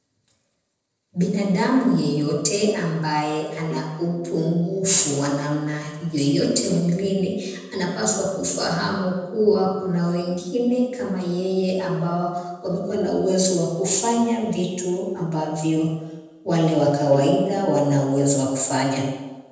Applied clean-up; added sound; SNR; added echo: neural separator model SepFormer DNS4.